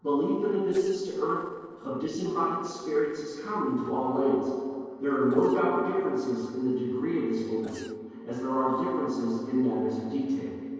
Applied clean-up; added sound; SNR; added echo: neural separator model SepFormer DNS4.